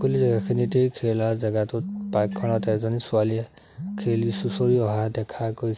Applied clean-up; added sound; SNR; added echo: none; Telephone; 10 dB; none.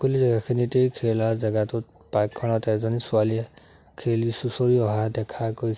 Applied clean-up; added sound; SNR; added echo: none; none; none; none.